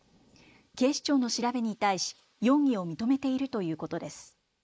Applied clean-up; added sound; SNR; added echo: neural mask model Resemble Enhance denoiser.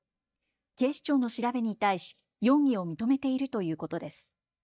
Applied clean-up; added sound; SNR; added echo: neural mask model DeepFilterNet 3.